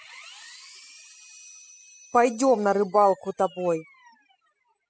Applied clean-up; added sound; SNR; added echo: classical method spectral subtraction.